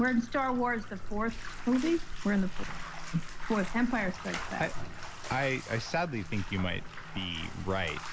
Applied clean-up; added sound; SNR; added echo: none; Bathtub (filling or washing); 5 dB; none.